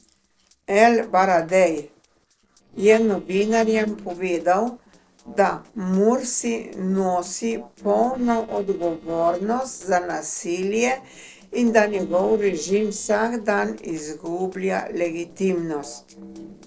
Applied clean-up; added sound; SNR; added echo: neural separator model SepFormer DNS4.